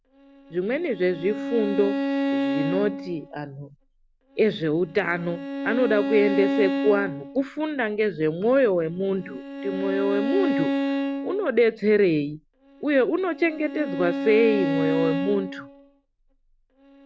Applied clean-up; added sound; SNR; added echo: none; Bowed string instrument; 5 dB; none.